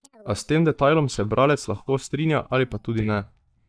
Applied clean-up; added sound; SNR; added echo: neural mask model DeepFilterNet 3.